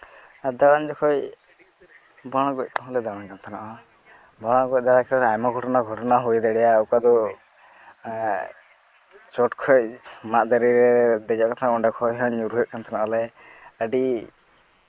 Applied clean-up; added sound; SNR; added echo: neural mask model Resemble Enhance denoiser.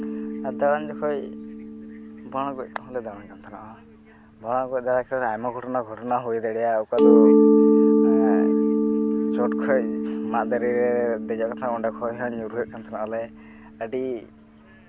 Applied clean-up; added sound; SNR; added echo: none; Mallet percussion; -4 dB; none.